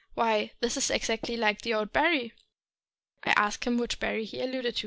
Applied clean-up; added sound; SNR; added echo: neural separator model SepFormer DNS4.